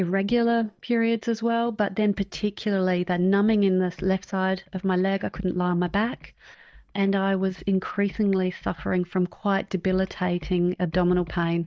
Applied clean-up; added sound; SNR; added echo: neural mask model DeepFilterNet 3.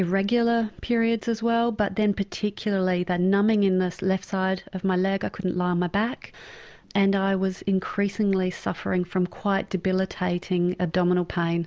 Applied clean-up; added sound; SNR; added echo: none; none; none; none.